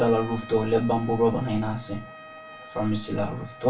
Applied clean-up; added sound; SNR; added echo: none; Trumpet; 18 dB; reverberation time 0.2 s.